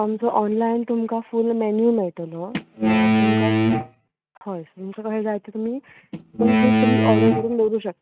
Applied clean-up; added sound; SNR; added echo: neural mask model RNNoise.